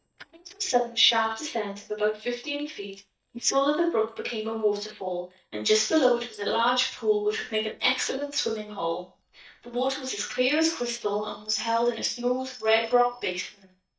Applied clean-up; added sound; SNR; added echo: neural mask model DeepFilterNet 3.